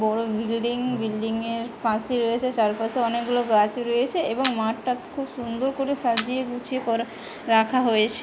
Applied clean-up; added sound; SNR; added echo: none; Camera; 10 dB; none.